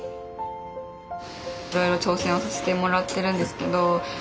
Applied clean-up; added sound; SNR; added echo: none; Snare drum; 19 dB; none.